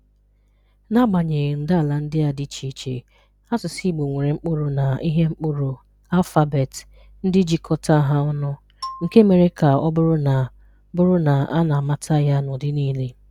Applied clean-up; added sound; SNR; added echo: none; Marimba, xylophone; 18 dB; none.